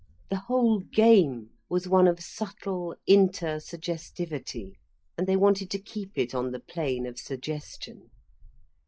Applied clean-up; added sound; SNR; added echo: classical method log-MMSE.